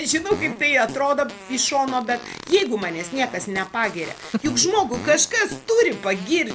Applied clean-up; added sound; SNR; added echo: none; Fart; 15 dB; none.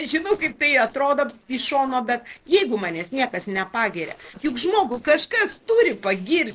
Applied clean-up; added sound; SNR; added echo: neural separator model SepFormer DNS4.